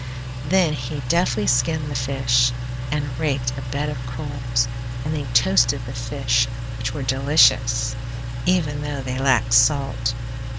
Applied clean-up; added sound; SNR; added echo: none; Engine; 4 dB; none.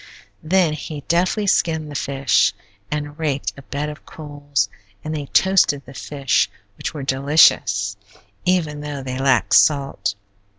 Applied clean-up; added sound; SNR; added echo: none; none; none; none.